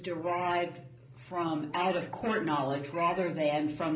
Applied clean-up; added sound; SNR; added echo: none; Meow; 20 dB; reverberation time 0.5 s.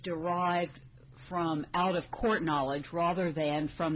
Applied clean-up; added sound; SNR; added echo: none; none; none; none.